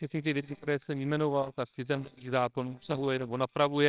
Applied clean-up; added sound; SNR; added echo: neural separator model SepFormer WHAMR!.